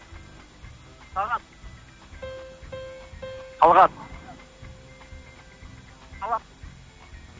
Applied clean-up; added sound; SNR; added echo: none; Piano; 19 dB; none.